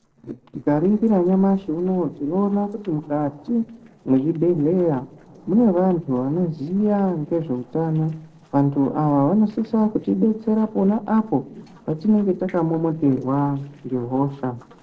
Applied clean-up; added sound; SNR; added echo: neural separator model SepFormer DNS4.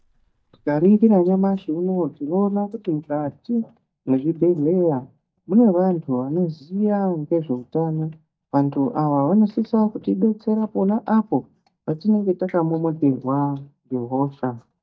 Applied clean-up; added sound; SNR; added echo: neural mask model DeepFilterNet 3.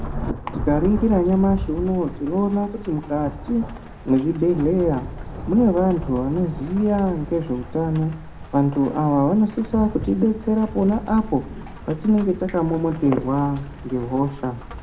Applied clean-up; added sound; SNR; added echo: none; Rain / Thunderstorm; 11 dB; reverberation time 0.6 s.